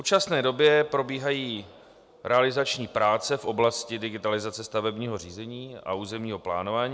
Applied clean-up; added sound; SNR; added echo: none; none; none; none.